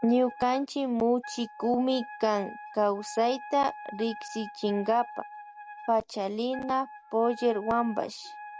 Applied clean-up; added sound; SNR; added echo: none; Wind instrument, woodwind instrument; 16 dB; none.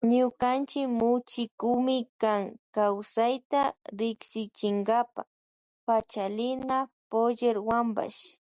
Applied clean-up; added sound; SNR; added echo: none; none; none; none.